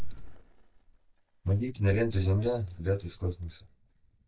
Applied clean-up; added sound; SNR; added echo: neural mask model DeepFilterNet 3.